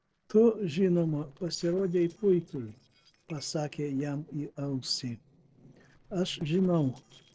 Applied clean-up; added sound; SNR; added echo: neural separator model SepFormer DNS4.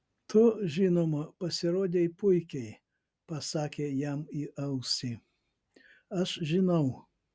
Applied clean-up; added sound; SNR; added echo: none; none; none; none.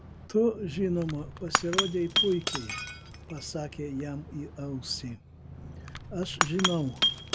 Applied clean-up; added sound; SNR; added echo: none; Shatter / Crushing; 1 dB; none.